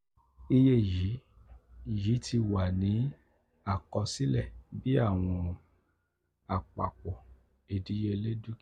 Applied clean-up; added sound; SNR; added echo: none; none; none; none.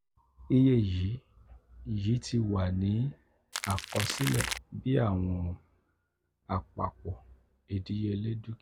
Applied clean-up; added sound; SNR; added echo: none; Crackle; 5 dB; none.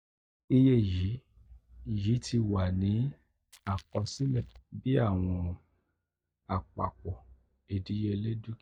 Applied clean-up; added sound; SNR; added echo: neural mask model DeepFilterNet 3.